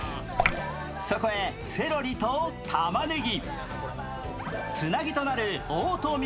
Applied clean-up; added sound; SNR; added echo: none; Drip / Water; -3 dB; none.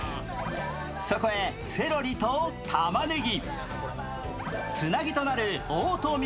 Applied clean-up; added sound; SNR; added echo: none; none; none; none.